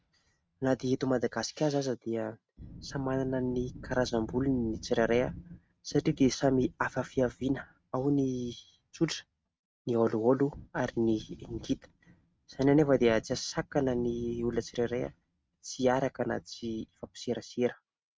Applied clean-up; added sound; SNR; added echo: neural mask model RNNoise.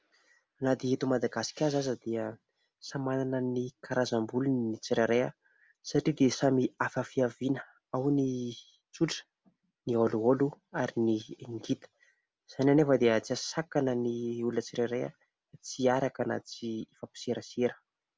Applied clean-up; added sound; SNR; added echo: none; none; none; none.